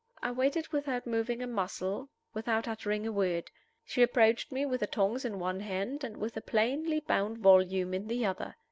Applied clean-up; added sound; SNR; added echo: none; none; none; none.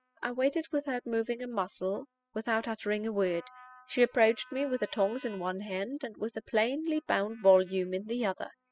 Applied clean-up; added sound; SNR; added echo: classical method spectral subtraction.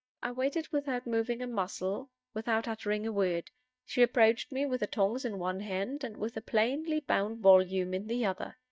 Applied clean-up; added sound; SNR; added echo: neural mask model DeepFilterNet 3.